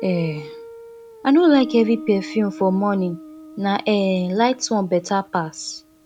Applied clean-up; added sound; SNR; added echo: none; Guitar; 16 dB; none.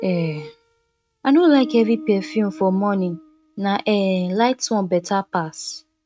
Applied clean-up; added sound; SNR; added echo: neural mask model RNNoise.